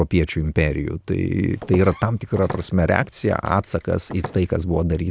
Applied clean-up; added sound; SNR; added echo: none; Walk, footsteps; 16 dB; none.